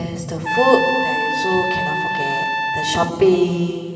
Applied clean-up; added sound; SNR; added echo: none; Trumpet; 2 dB; reverberation time 2.7 s.